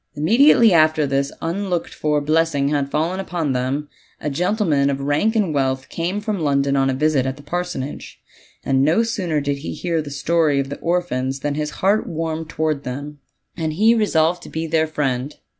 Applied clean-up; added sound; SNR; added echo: none; none; none; none.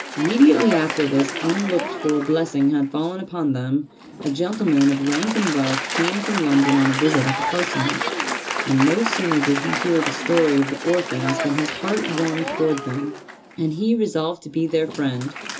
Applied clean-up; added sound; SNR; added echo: none; Applause; 7 dB; reverberation time 0.2 s.